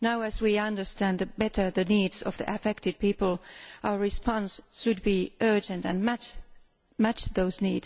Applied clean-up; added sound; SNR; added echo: none; none; none; none.